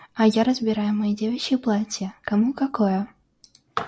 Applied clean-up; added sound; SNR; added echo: none; none; none; none.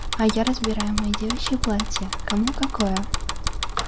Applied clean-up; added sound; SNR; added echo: none; Bicycle; 1 dB; none.